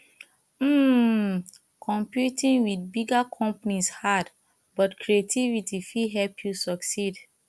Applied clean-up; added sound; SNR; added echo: none; none; none; none.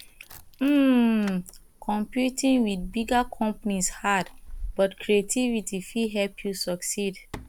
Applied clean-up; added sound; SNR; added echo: none; Keys jangling; 16 dB; none.